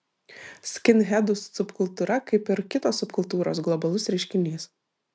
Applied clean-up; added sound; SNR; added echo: none; none; none; none.